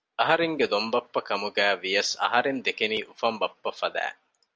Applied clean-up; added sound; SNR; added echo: none; none; none; none.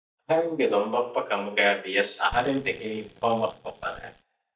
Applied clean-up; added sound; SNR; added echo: neural mask model DeepFilterNet 3.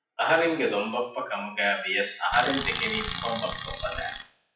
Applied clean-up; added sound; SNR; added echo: classical method WPE with log-MMSE.